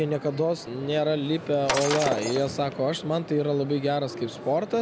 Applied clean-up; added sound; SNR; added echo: none; Shatter; 6 dB; none.